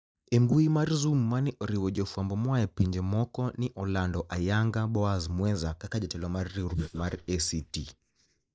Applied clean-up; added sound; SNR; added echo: neural mask model Resemble Enhance denoiser.